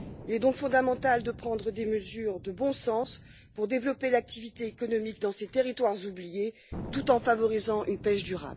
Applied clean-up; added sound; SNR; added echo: none; Thunder; 17 dB; none.